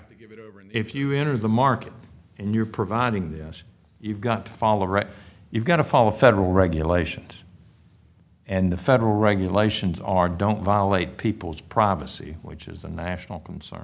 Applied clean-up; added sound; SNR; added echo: none; none; none; none.